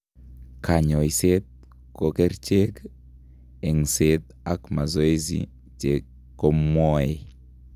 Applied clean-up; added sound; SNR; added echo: none; none; none; none.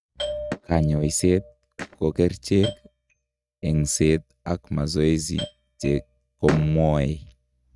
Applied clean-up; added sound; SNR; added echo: neural mask model RNNoise.